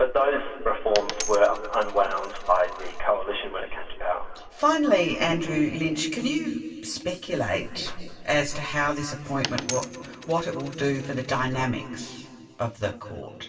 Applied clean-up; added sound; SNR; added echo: none; Coin (dropping); 12 dB; reverberation time 2.5 s.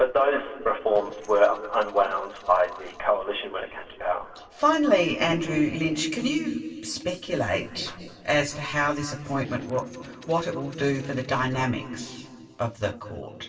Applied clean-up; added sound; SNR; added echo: neural separator model SepFormer DNS4.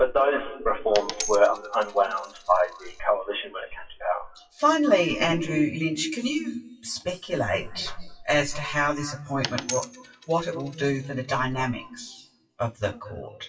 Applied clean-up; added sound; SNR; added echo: classical method WPE with log-MMSE.